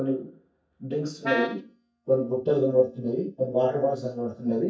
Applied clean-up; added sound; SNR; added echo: neural mask model DeepFilterNet 3.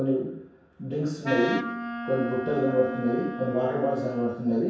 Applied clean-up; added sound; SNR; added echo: none; Wind instrument, woodwind instrument; 8 dB; reverberation time 0.7 s.